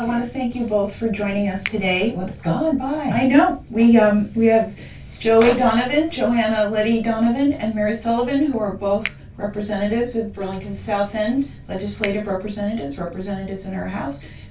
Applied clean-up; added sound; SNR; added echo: none; Finger snapping; 19 dB; reverberation time 0.2 s.